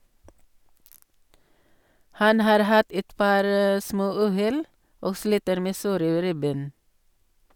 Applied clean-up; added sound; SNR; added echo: none; none; none; none.